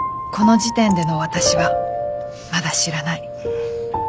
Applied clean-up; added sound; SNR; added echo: none; none; none; none.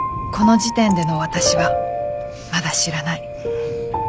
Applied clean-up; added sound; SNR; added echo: none; Thunder; 18 dB; none.